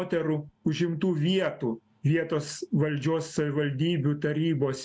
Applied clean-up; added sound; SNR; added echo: none; none; none; none.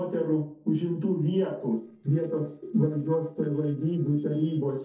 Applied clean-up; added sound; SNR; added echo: neural separator model SepFormer DNS4.